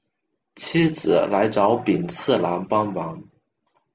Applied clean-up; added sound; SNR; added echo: none; none; none; none.